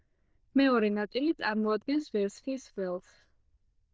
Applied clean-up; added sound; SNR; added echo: neural diffusion model UNIVERSE++.